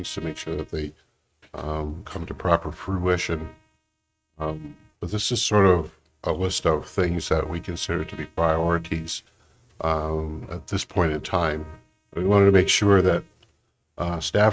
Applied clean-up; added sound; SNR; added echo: neural mask model RNNoise.